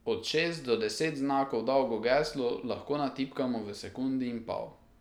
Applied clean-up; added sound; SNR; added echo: none; none; none; none.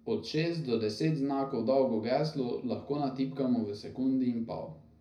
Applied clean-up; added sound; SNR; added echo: none; none; none; reverberation time 0.4 s.